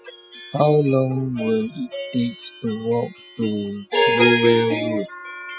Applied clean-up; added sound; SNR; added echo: classical method spectral subtraction.